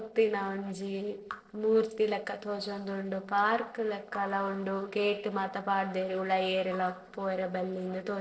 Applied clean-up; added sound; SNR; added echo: neural separator model SepFormer DNS4.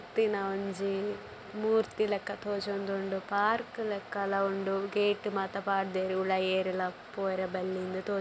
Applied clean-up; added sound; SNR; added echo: none; none; none; none.